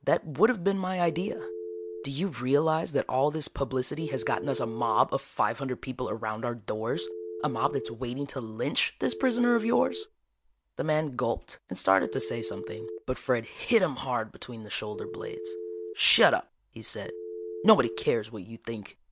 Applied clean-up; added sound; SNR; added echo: none; Telephone; 13 dB; none.